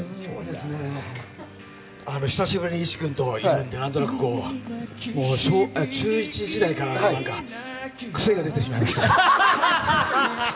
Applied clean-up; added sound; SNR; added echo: none; none; none; none.